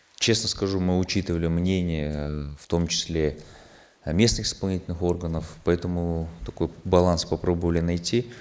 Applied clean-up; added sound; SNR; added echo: neural mask model Resemble Enhance denoiser.